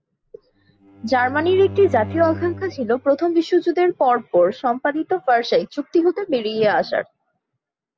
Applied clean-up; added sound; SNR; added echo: none; Bowed string instrument; 14 dB; none.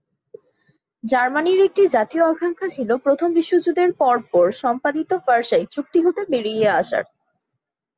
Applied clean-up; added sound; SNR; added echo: none; none; none; none.